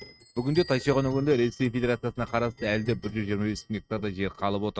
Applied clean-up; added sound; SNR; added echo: neural mask model RNNoise.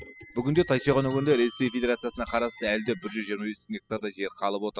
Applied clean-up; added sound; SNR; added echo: classical method spectral subtraction.